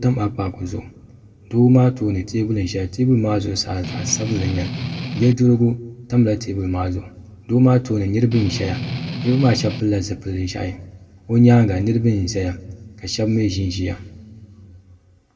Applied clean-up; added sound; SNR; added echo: none; Strum; 7 dB; reverberation time 1.1 s.